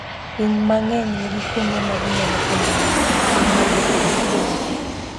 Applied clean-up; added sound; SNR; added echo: none; Aircraft; -4 dB; none.